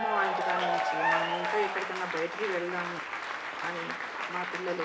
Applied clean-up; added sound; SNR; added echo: none; Applause / Cheering; -3 dB; reverberation time 0.4 s.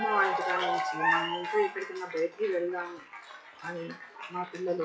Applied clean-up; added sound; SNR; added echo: classical method WPE with log-MMSE.